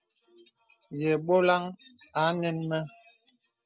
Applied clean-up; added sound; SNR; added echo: none; none; none; none.